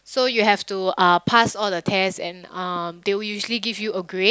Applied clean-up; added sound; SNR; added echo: none; none; none; none.